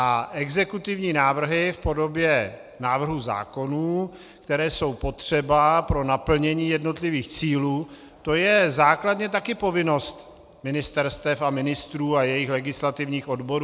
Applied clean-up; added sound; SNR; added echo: none; none; none; none.